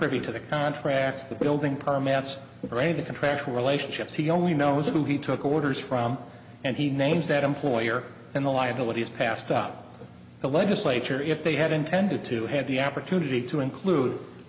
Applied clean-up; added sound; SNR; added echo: none; none; none; none.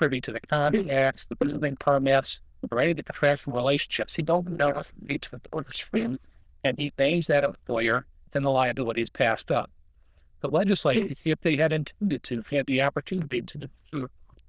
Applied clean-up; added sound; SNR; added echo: neural diffusion model UNIVERSE++.